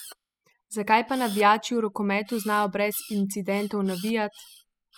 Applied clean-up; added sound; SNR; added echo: classical method spectral subtraction.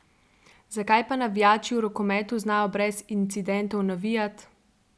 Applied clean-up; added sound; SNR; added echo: none; none; none; none.